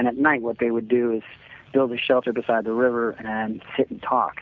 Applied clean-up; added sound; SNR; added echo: none; none; none; none.